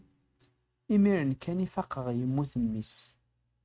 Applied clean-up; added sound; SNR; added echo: neural mask model RNNoise.